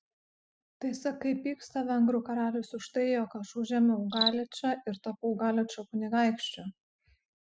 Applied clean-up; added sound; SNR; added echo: classical method spectral subtraction.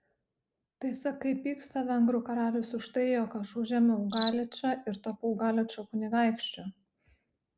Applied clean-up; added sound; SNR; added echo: none; Cricket; 13 dB; none.